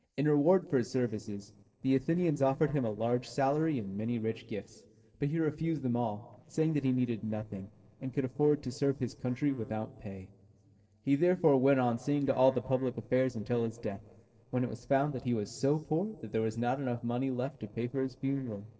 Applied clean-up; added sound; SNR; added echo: neural separator model SepFormer DNS4.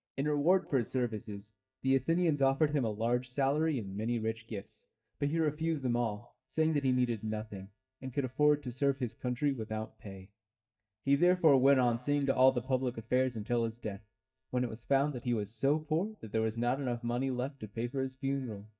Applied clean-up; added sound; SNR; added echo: neural mask model DeepFilterNet 3.